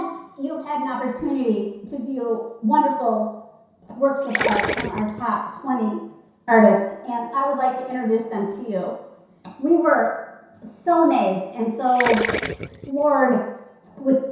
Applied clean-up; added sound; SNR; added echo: none; Gurgling; 6 dB; reverberation time 0.7 s.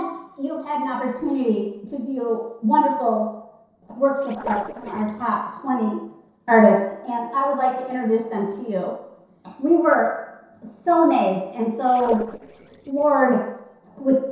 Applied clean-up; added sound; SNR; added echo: neural separator model SepFormer DNS4.